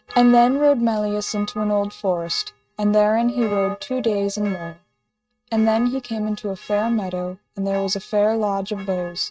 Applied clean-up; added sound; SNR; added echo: neural mask model RNNoise.